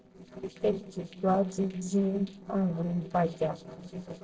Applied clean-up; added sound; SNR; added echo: neural separator model SepFormer DNS4.